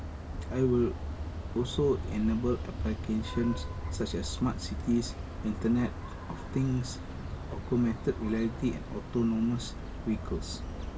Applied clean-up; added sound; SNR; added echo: none; Vehicle horn, car horn, honking; 6 dB; reverberation time 0.2 s.